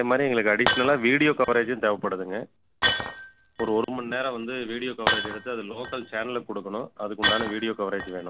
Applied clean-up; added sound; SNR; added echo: none; Shatter; 4 dB; none.